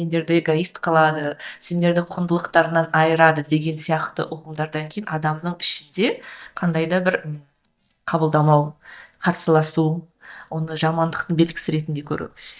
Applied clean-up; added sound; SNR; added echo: neural mask model DeepFilterNet 3.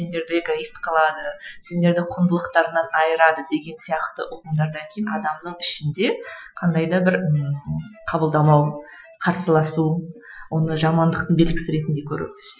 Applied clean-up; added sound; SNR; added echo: classical method Wiener filter.